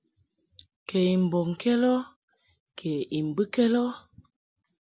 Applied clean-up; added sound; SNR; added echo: none; none; none; none.